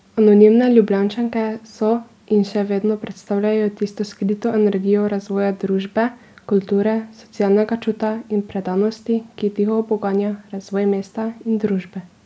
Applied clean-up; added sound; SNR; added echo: none; none; none; none.